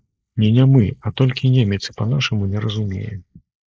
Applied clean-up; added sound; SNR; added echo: neural mask model Resemble Enhance denoiser.